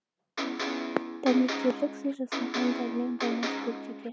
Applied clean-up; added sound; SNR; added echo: none; Electric guitar; 2 dB; none.